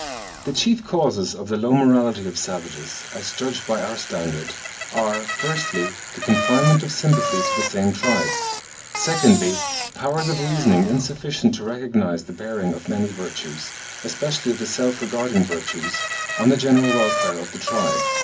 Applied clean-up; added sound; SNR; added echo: none; Bicycle; 6 dB; reverberation time 0.3 s.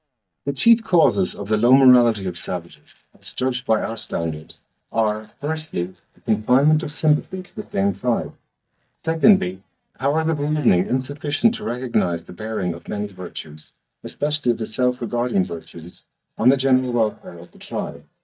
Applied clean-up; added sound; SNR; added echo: neural mask model DeepFilterNet 3.